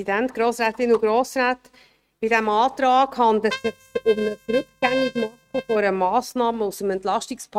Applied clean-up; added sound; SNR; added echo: neural mask model RNNoise.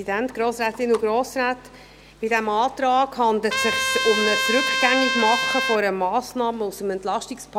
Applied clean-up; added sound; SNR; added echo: none; Trumpet; 1 dB; none.